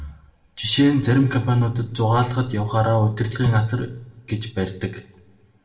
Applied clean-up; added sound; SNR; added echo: none; none; none; reverberation time 0.9 s.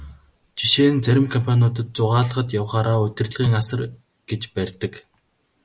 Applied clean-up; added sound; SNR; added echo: none; none; none; none.